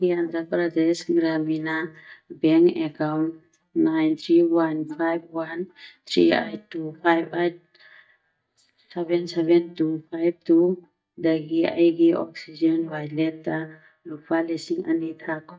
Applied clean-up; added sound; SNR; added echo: neural mask model DeepFilterNet 3.